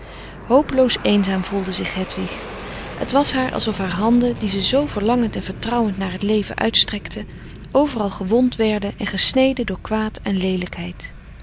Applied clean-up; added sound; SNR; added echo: none; Fixed-wing aircraft, airplane; 14 dB; none.